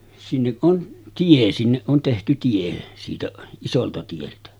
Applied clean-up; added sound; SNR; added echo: none; none; none; none.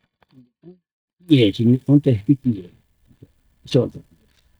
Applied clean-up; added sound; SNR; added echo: neural mask model DeepFilterNet 3.